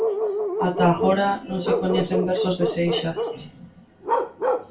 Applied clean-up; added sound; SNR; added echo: none; Bark; 1 dB; reverberation time 0.2 s.